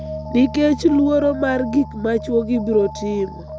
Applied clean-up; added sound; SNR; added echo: none; Alarm + Bass guitar; 12 dB; none.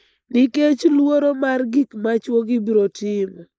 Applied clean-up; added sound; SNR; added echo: neural mask model Resemble Enhance denoiser.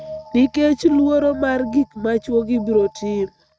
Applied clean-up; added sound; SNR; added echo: neural mask model RNNoise.